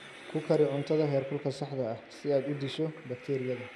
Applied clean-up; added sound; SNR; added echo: none; Train; 18 dB; none.